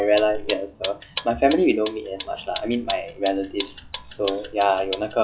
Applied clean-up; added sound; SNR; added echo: classical method log-MMSE.